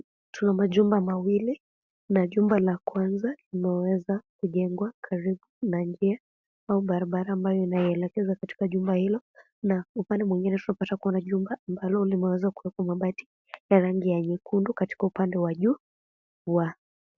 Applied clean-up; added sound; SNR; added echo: none; none; none; none.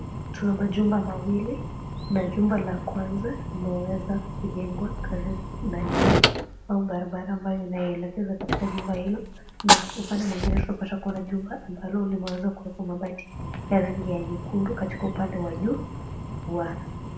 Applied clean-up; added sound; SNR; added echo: none; Fire; 1 dB; reverberation time 0.6 s.